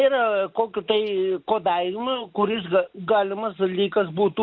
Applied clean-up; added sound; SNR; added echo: none; none; none; none.